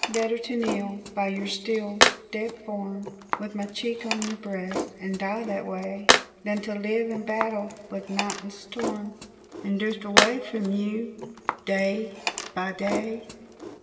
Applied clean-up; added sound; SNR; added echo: none; Tools; 0 dB; reverberation time 2.0 s.